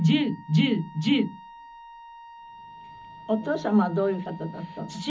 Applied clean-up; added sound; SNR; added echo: none; Wind instrument, woodwind instrument; 19 dB; reverberation time 0.4 s.